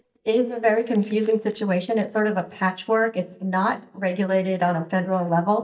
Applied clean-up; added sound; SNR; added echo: neural mask model DeepFilterNet 3.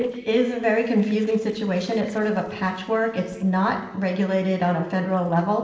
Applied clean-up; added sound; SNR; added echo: neural separator model SepFormer DNS4.